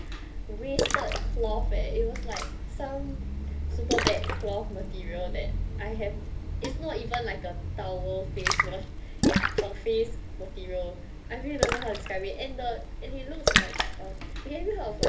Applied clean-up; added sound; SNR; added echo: none; Splash, splatter; -5 dB; reverberation time 0.3 s.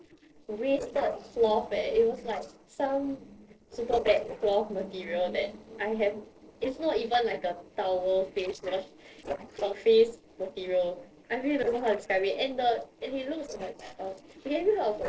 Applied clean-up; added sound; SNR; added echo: neural separator model SepFormer DNS4.